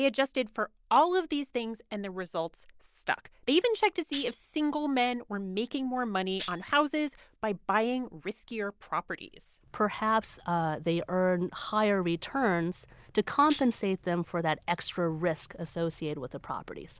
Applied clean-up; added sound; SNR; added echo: none; Tambourine; -2 dB; none.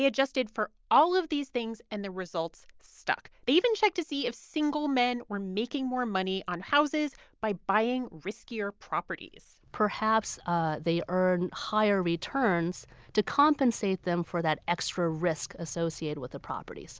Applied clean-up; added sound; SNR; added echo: none; none; none; none.